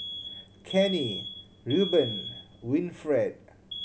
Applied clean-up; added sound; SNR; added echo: none; Alarm; 10 dB; none.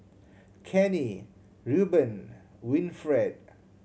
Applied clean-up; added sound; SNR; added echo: none; none; none; none.